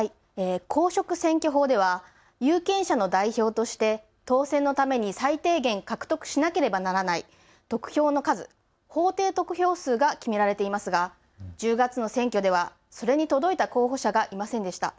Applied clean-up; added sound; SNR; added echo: none; none; none; none.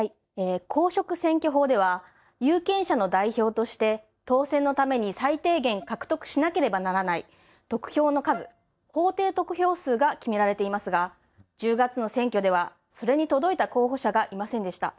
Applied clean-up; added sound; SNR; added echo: neural mask model DeepFilterNet 3.